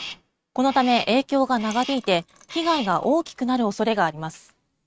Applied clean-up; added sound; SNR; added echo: neural mask model RNNoise.